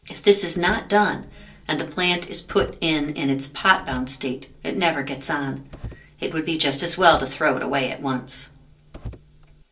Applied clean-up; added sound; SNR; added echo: none; Car; 19 dB; reverberation time 0.3 s.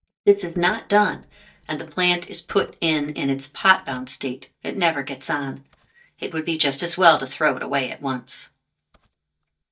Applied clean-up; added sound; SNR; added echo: neural mask model DeepFilterNet 3.